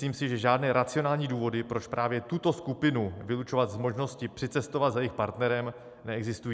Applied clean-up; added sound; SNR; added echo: none; none; none; none.